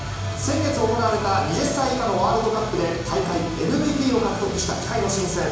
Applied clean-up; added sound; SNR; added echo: none; none; none; reverberation time 1.0 s.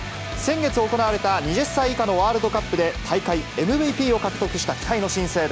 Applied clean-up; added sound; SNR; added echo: none; none; none; none.